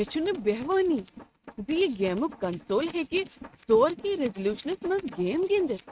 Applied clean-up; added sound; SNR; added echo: neural mask model RNNoise.